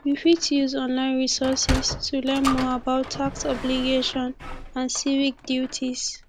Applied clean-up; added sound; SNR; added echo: none; Sliding door; 9 dB; none.